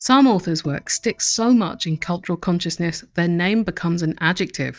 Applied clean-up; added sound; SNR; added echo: neural mask model DeepFilterNet 3.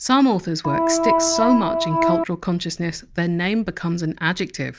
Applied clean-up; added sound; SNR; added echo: none; Organ; -2 dB; none.